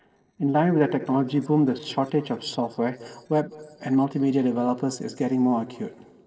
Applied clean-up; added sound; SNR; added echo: neural separator model SepFormer DNS4.